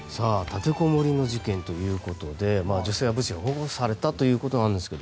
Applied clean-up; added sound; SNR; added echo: none; none; none; none.